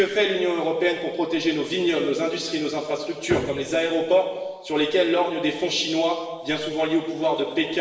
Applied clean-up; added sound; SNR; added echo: none; Piano; 11 dB; reverberation time 1.2 s.